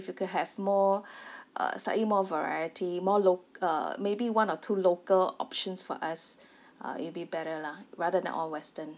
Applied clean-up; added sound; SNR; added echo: none; none; none; none.